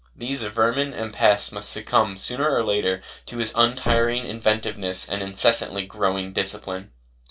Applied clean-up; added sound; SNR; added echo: none; Thump, thud; 5 dB; reverberation time 0.2 s.